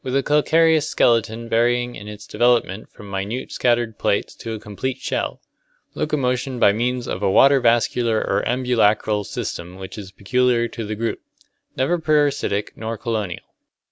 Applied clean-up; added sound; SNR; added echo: none; none; none; none.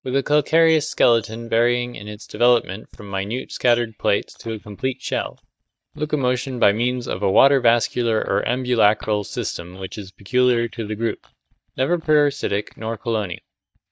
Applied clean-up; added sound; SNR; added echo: neural mask model DeepFilterNet 3.